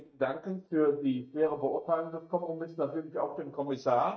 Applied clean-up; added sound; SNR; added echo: neural mask model DeepFilterNet 3.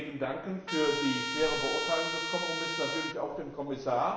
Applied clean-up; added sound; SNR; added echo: none; Trumpet; 2 dB; reverberation time 0.9 s.